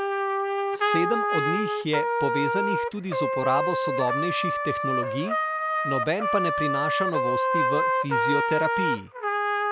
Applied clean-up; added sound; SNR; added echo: none; Trumpet; -4 dB; none.